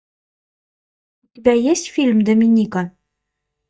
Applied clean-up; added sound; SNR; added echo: neural mask model DeepFilterNet 3.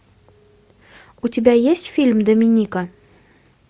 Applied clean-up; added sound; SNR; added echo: none; none; none; none.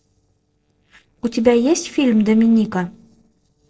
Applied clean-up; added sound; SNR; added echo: neural separator model SepFormer DNS4.